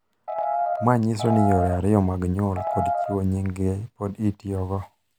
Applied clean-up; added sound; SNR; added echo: none; Piano; 1 dB; none.